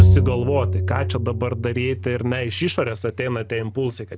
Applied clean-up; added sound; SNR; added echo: none; Bowed string instrument; -2 dB; none.